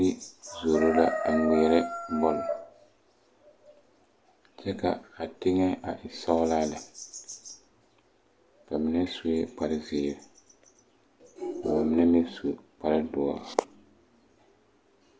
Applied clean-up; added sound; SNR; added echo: none; none; none; none.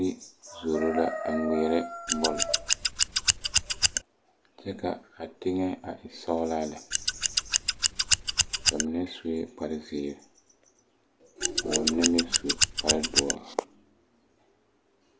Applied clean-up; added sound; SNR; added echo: none; Scissors; -5 dB; none.